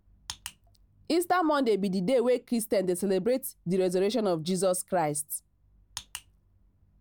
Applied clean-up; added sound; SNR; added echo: none; none; none; none.